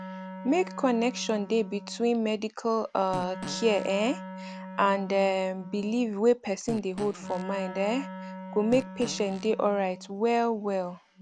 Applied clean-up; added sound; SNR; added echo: none; Wind instrument, woodwind instrument + Fart; 13 dB; none.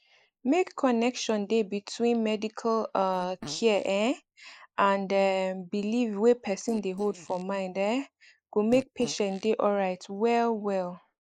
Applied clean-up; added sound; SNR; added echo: neural mask model Resemble Enhance denoiser.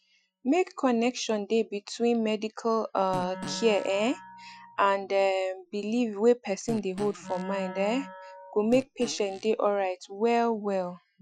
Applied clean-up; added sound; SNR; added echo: classical method Wiener filter.